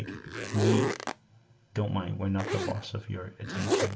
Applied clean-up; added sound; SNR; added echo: none; Zipper (clothing); 1 dB; reverberation time 0.6 s.